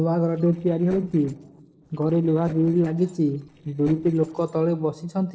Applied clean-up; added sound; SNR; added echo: neural separator model SepFormer DNS4.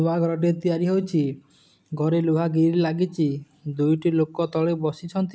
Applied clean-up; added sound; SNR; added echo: none; none; none; none.